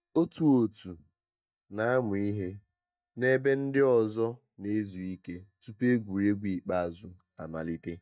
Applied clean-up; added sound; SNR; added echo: neural mask model DeepFilterNet 3.